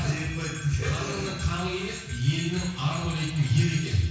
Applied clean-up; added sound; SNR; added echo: none; Bell; 17 dB; reverberation time 1.1 s.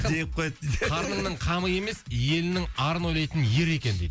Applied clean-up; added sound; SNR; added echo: none; none; none; none.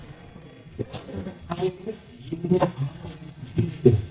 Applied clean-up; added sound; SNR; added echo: neural mask model DeepFilterNet 3.